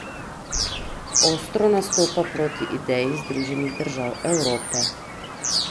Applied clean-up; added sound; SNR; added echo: none; Bird vocalization, bird call, bird song; 2 dB; none.